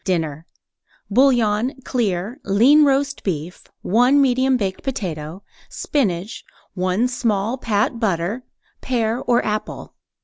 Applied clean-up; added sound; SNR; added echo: none; none; none; none.